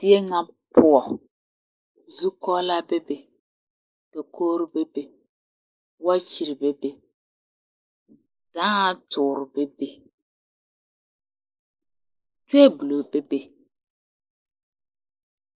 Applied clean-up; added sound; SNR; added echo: neural mask model Resemble Enhance denoiser.